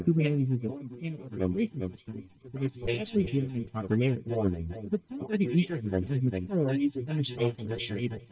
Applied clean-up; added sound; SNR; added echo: neural mask model DeepFilterNet 3.